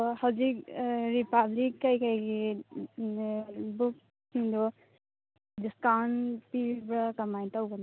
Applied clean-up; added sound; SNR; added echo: none; none; none; none.